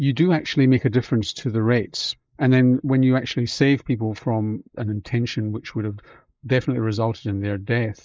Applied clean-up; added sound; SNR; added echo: neural mask model Resemble Enhance denoiser.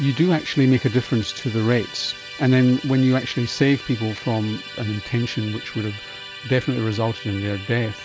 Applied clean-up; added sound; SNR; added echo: none; Musical instrument; 15 dB; none.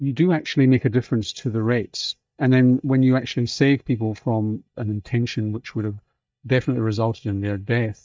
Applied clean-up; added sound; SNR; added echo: neural mask model DeepFilterNet 3.